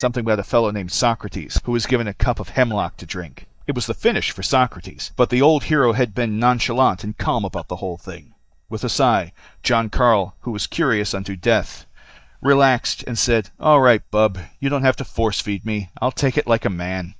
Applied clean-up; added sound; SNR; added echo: neural mask model DeepFilterNet 3.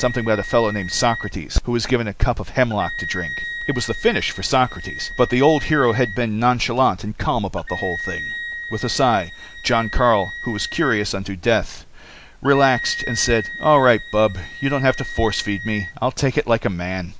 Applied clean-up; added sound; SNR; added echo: none; Wind instrument, woodwind instrument; 12 dB; none.